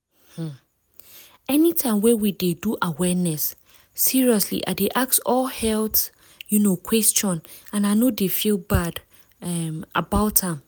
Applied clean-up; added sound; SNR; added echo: none; none; none; none.